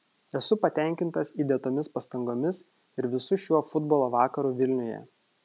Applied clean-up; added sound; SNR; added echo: none; none; none; none.